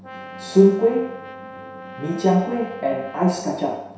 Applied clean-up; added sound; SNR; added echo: none; Brass instrument; 17 dB; reverberation time 0.7 s.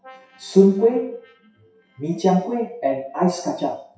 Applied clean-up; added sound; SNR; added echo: classical method WPE with log-MMSE.